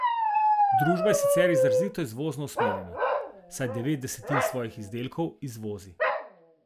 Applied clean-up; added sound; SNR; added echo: none; Bark; -5 dB; none.